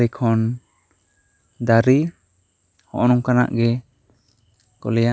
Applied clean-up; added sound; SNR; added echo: none; none; none; none.